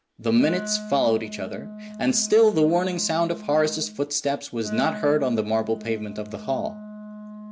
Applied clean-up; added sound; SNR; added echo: none; Wind instrument, woodwind instrument; 12 dB; none.